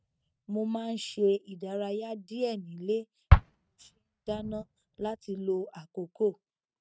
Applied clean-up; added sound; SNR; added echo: neural mask model RNNoise.